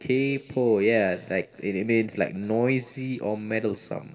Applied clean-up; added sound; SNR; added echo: none; none; none; reverberation time 2.8 s.